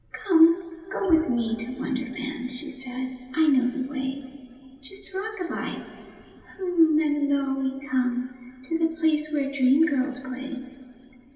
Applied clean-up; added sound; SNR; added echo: none; none; none; reverberation time 2.3 s.